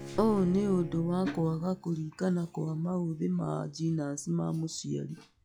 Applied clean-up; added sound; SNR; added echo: classical method log-MMSE.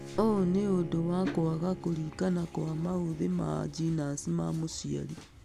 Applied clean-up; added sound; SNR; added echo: none; Bowed string instrument; 15 dB; none.